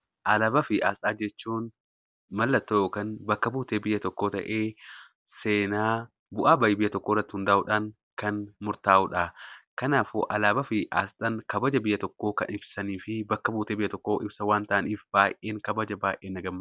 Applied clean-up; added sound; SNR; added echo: none; none; none; none.